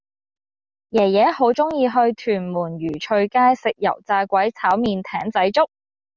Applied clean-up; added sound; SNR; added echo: none; none; none; none.